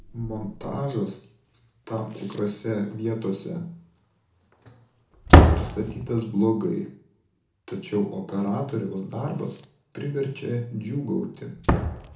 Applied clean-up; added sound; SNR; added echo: none; Slam; -3 dB; reverberation time 0.7 s.